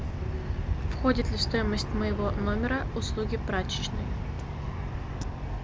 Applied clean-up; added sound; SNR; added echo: none; Aircraft; -1 dB; none.